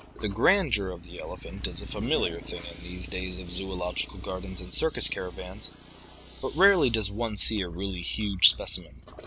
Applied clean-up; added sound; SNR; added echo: none; Toilet flush + Motorcycle; 16 dB; none.